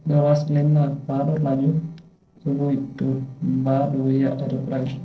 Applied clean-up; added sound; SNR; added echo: neural separator model SepFormer DNS4.